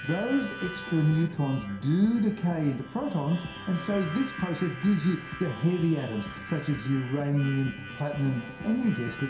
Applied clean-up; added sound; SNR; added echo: none; Harmonica; 14 dB; reverberation time 0.7 s.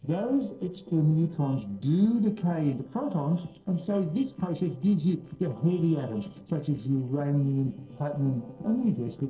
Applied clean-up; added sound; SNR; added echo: neural separator model SepFormer DNS4.